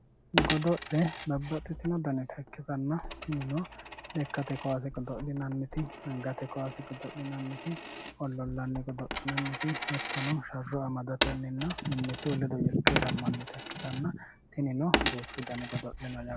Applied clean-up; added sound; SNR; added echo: none; Coin (dropping); 3 dB; none.